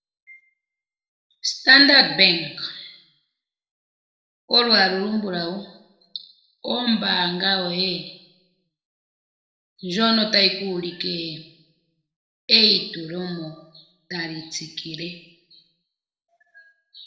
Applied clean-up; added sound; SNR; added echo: none; none; none; reverberation time 0.8 s.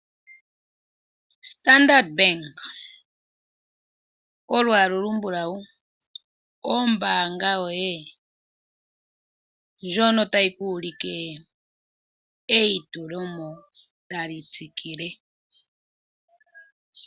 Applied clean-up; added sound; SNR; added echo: none; none; none; none.